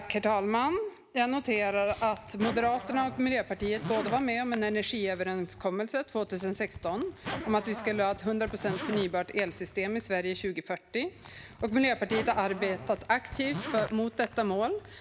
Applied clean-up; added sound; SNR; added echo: none; Zipper (clothing); 12 dB; none.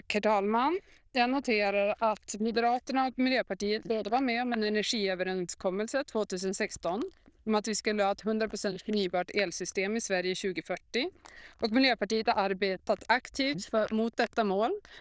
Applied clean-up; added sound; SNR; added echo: neural diffusion model UNIVERSE++.